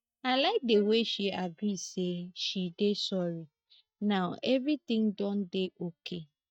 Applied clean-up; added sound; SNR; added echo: neural mask model DeepFilterNet 3.